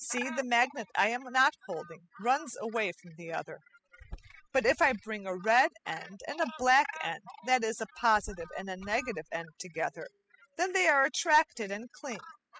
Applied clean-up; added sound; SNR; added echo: classical method spectral subtraction.